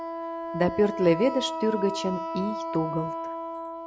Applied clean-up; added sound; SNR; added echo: none; Wind instrument, woodwind instrument; 5 dB; none.